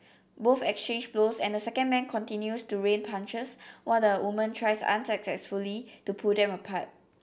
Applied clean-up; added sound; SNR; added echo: none; none; none; none.